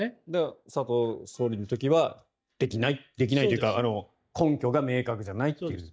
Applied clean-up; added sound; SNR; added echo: neural mask model DeepFilterNet 3.